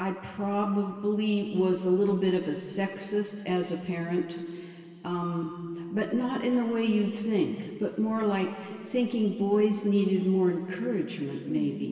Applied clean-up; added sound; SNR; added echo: none; none; none; reverberation time 2.5 s.